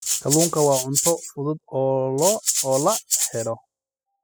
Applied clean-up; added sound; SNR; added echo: classical method spectral subtraction.